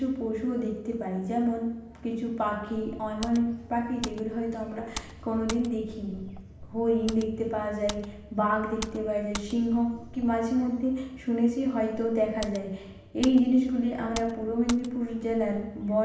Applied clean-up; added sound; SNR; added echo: none; Computer keyboard; 15 dB; reverberation time 0.9 s.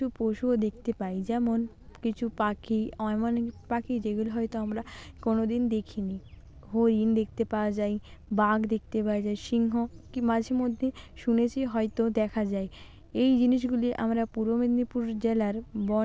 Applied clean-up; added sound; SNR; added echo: none; none; none; none.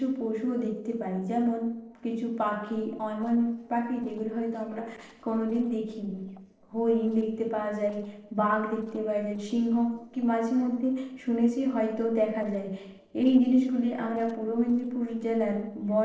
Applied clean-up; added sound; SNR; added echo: neural separator model SepFormer DNS4.